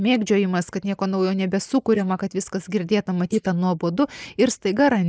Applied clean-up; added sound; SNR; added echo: neural mask model Resemble Enhance denoiser.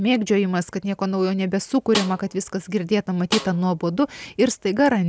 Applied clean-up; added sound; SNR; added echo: none; Snare drum; 11 dB; none.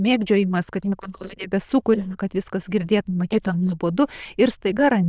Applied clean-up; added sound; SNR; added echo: neural diffusion model UNIVERSE++.